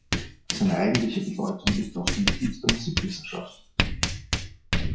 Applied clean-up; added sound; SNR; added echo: classical method WPE with log-MMSE.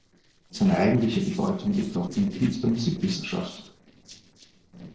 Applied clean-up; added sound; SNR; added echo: neural separator model SepFormer DNS4.